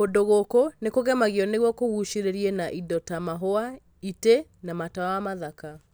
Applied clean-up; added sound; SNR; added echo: none; none; none; none.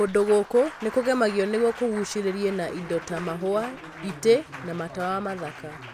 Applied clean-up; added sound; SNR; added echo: none; Applause; 15 dB; none.